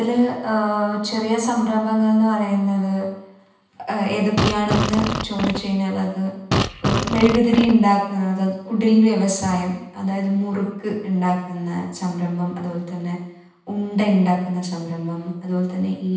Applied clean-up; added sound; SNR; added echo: none; Fart; 2 dB; reverberation time 0.9 s.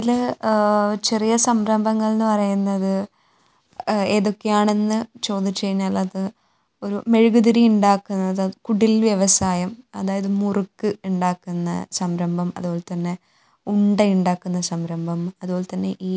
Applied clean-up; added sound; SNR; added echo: none; none; none; none.